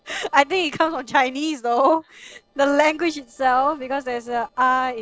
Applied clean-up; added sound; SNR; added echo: neural separator model SepFormer DNS4.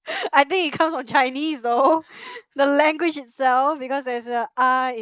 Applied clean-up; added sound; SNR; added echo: neural mask model Resemble Enhance denoiser.